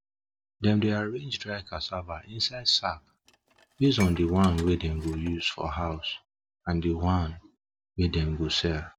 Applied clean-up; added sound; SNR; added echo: none; Dishes, pots, and pans; 17 dB; none.